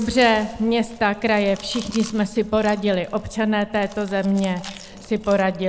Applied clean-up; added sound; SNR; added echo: none; Chewing, mastication; 20 dB; none.